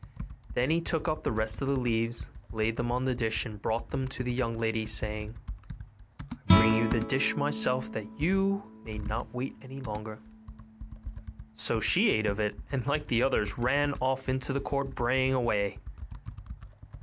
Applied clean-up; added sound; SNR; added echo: none; Computer keyboard + Guitar; 5 dB; none.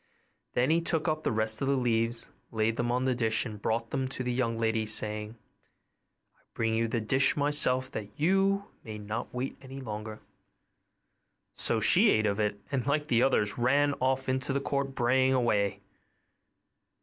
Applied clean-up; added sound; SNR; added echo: none; none; none; none.